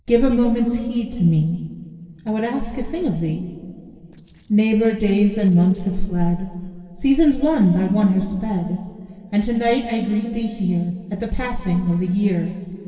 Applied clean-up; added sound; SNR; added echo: neural separator model SepFormer DNS4.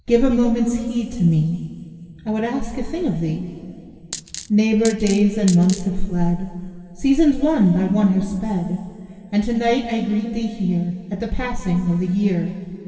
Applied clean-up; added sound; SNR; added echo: none; Coin (dropping); 13 dB; reverberation time 2.5 s.